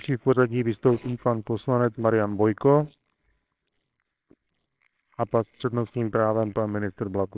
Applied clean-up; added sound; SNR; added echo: neural separator model SepFormer WHAMR!.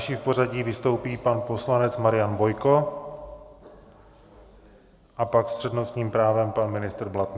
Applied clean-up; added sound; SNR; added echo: none; none; none; none.